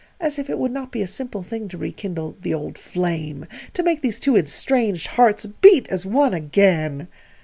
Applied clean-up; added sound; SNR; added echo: none; none; none; none.